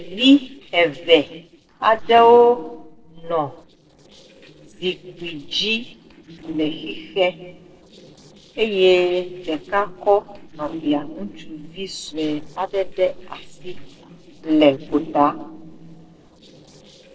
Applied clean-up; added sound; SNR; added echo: neural separator model SepFormer DNS4.